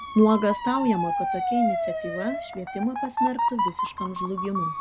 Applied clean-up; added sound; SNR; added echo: none; Motor vehicle (road) / Siren; 2 dB; none.